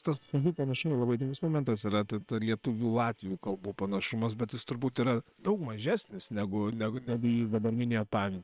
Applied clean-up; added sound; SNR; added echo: neural separator model SepFormer WHAM!.